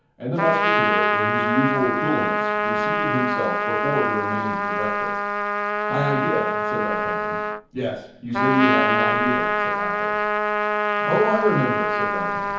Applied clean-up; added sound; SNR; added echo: none; Trumpet; -4 dB; reverberation time 0.7 s.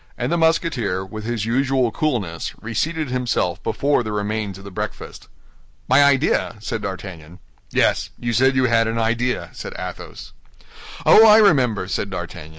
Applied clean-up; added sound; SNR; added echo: none; none; none; none.